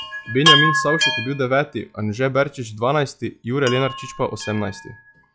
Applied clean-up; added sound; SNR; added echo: classical method log-MMSE.